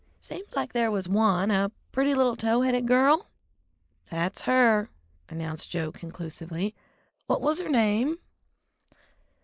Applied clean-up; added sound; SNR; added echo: neural mask model Resemble Enhance denoiser.